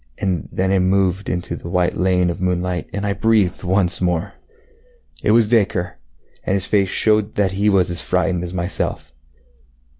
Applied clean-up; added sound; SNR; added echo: none; none; none; none.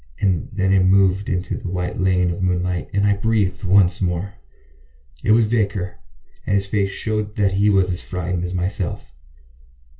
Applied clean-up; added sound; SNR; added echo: none; none; none; reverberation time 0.2 s.